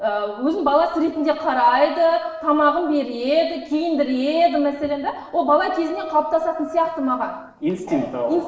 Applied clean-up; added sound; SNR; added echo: neural separator model SepFormer DNS4.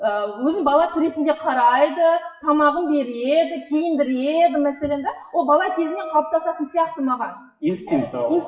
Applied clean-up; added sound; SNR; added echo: classical method WPE with log-MMSE.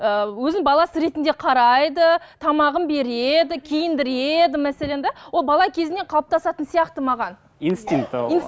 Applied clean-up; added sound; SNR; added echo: none; none; none; none.